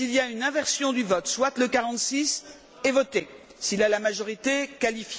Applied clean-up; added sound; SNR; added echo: none; none; none; none.